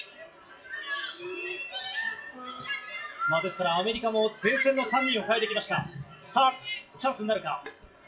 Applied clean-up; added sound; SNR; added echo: classical method WPE with log-MMSE.